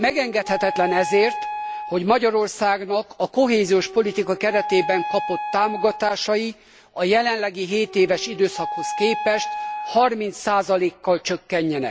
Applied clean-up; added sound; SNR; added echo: none; Wind instrument, woodwind instrument; 10 dB; none.